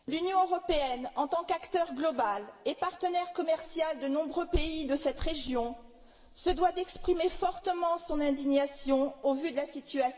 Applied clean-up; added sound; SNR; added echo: none; none; none; reverberation time 2.7 s.